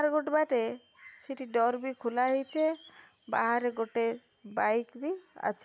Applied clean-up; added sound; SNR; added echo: none; none; none; none.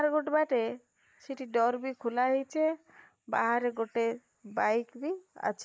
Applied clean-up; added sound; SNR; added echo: neural mask model Resemble Enhance denoiser.